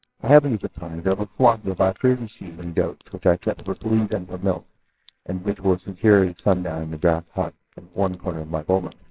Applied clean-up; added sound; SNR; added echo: neural separator model SepFormer WHAMR!.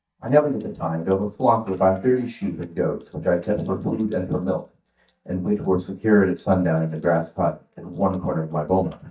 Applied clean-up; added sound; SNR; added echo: neural mask model DeepFilterNet 3.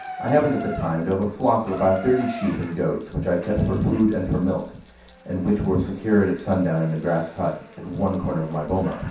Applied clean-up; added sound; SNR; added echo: none; Bathtub (filling or washing) / Water tap, faucet; 17 dB; reverberation time 0.7 s.